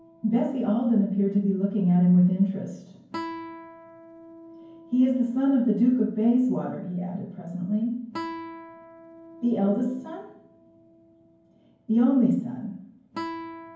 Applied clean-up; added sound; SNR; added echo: none; Guitar; 17 dB; reverberation time 0.9 s.